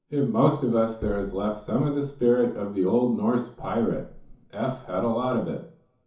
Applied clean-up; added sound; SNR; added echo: none; Bass drum; 20 dB; reverberation time 0.9 s.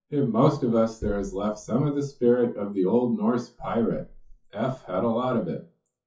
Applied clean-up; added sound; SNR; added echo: classical method WPE with log-MMSE.